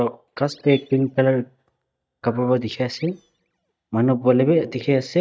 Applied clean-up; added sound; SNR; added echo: neural mask model DeepFilterNet 3.